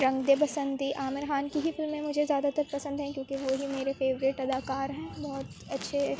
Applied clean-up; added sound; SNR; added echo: none; none; none; none.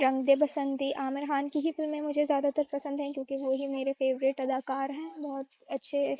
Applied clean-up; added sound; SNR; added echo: neural mask model Resemble Enhance denoiser.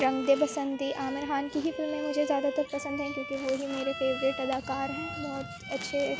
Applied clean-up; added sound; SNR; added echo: none; Bowed string instrument; 9 dB; none.